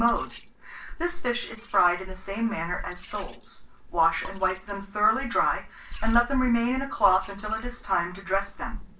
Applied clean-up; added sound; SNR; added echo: neural separator model SepFormer DNS4.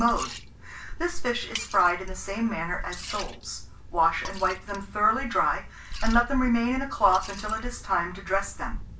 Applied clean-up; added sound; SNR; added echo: none; Liquid; 17 dB; reverberation time 0.3 s.